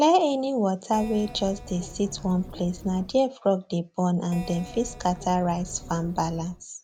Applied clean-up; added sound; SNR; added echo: none; Keyboard (musical); 15 dB; none.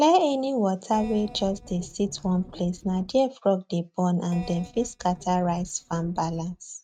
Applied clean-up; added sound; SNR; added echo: neural mask model RNNoise.